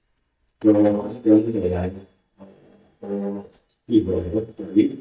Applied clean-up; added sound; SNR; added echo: neural mask model DeepFilterNet 3.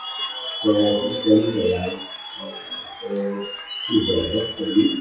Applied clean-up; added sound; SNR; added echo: classical method WPE with log-MMSE.